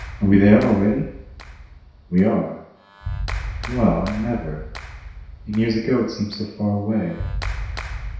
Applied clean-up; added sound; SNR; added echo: none; Clapping; 10 dB; reverberation time 0.7 s.